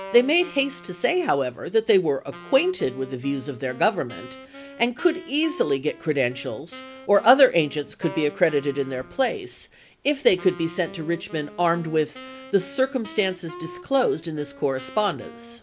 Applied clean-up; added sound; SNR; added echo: none; Wind instrument, woodwind instrument; 19 dB; none.